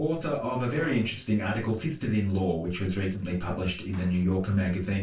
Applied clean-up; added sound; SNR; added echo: neural separator model SepFormer DNS4.